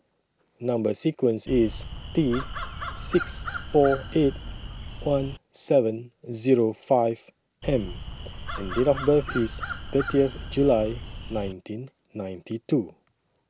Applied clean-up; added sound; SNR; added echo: none; Crow; 9 dB; none.